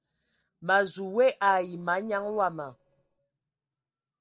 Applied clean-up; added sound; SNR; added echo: neural separator model SepFormer DNS4.